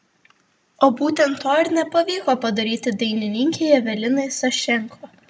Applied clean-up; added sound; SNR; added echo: none; none; none; none.